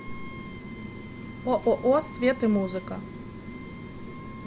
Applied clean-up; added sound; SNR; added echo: none; Wind instrument, woodwind instrument; 19 dB; none.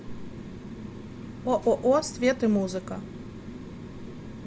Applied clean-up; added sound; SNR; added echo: none; none; none; none.